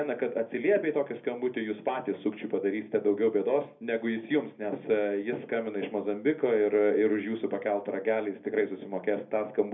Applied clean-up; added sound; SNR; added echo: none; none; none; reverberation time 0.3 s.